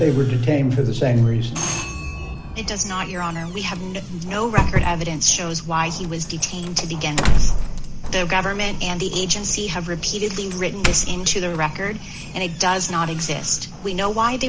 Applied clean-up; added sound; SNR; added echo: none; Doorbell; 2 dB; none.